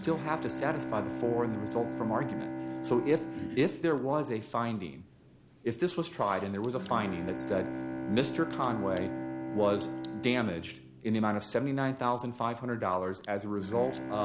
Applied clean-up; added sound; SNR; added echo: none; Bowed string instrument; 7 dB; none.